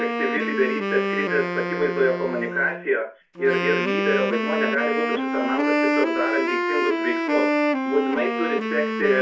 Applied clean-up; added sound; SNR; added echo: none; Wind instrument, woodwind instrument; 0 dB; reverberation time 0.2 s.